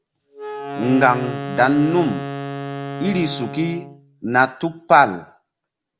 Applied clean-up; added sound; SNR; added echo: none; Wind instrument, woodwind instrument; 10 dB; none.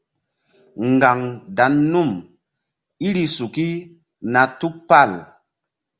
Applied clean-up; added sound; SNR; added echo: none; none; none; none.